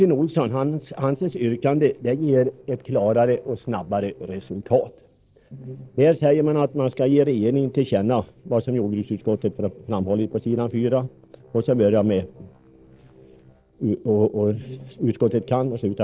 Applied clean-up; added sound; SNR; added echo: neural separator model SepFormer DNS4.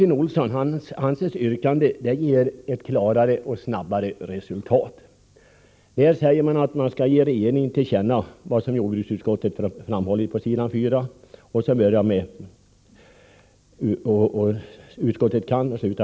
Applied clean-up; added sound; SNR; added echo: none; none; none; none.